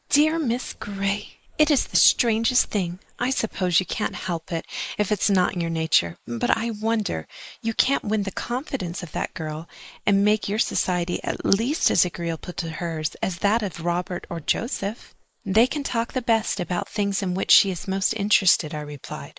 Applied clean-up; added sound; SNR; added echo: neural mask model Resemble Enhance denoiser.